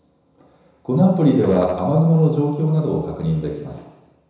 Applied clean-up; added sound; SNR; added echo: none; Musical instrument; 19 dB; reverberation time 1.0 s.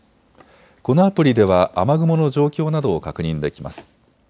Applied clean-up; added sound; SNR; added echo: none; none; none; none.